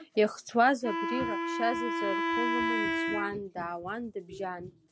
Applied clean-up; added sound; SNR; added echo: none; Wind instrument, woodwind instrument; 0 dB; none.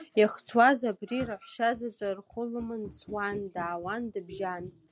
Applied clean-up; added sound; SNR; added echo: none; none; none; none.